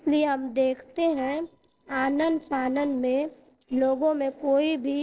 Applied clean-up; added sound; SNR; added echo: neural separator model SepFormer DNS4.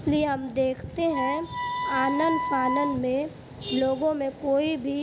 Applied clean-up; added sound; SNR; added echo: none; Wind instrument, woodwind instrument; 5 dB; none.